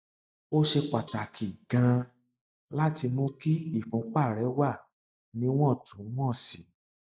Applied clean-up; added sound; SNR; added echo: neural mask model DeepFilterNet 3.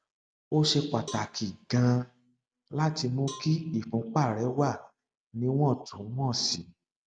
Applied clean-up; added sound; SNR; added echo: none; Cowbell; 20 dB; none.